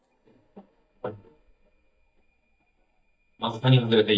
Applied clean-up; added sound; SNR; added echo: neural mask model DeepFilterNet 3.